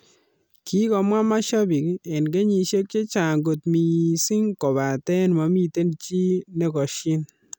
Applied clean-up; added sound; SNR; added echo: none; none; none; none.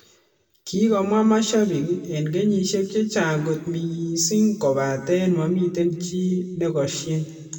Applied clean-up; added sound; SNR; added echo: none; none; none; reverberation time 1.4 s.